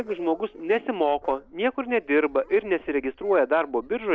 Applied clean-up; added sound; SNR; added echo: neural separator model SepFormer DNS4.